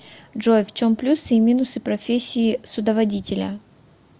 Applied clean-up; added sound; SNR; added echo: none; none; none; none.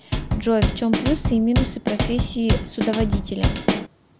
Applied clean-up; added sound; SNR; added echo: none; Drum kit; -1 dB; none.